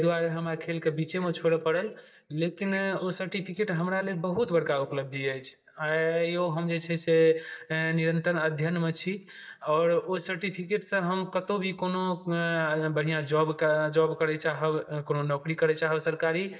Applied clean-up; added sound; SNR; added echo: neural mask model DeepFilterNet 3.